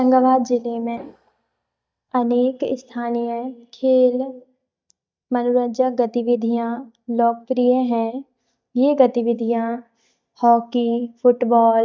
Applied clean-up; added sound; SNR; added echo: neural mask model DeepFilterNet 3.